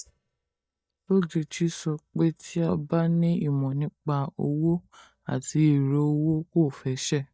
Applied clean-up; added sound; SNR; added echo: neural mask model DeepFilterNet 3.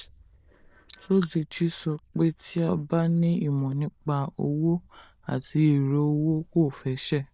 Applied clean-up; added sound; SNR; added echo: neural diffusion model UNIVERSE++.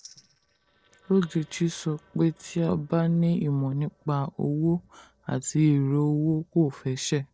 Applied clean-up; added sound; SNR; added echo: neural separator model SepFormer DNS4.